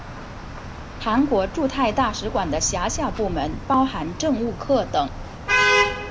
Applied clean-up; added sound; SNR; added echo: none; Traffic noise, roadway noise / Vehicle horn, car horn, honking; 3 dB; none.